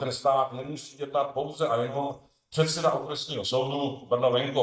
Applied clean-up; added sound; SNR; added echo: neural mask model DeepFilterNet 3.